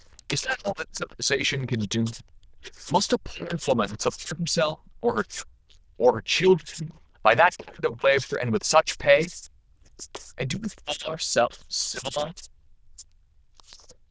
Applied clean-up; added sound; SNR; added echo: neural diffusion model UNIVERSE++.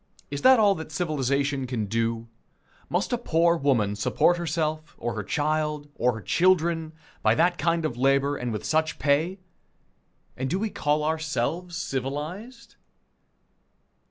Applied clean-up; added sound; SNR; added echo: none; none; none; none.